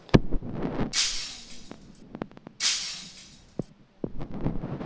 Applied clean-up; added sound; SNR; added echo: none; Shatter; 2 dB; none.